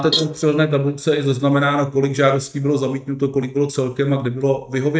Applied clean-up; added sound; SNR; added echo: neural mask model DeepFilterNet 3.